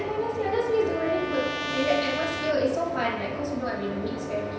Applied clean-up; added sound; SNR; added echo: none; Trumpet; 9 dB; reverberation time 0.9 s.